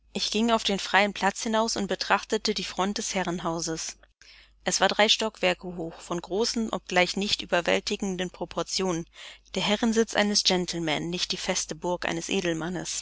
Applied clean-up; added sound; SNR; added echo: none; none; none; none.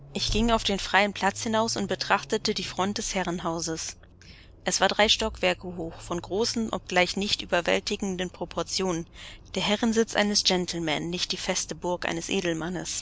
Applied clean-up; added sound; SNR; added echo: none; Accelerating, revving, vroom; 16 dB; none.